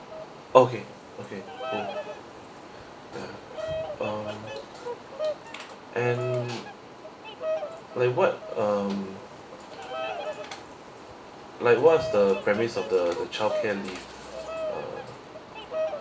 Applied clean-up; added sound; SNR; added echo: none; Bird vocalization, bird call, bird song; 8 dB; none.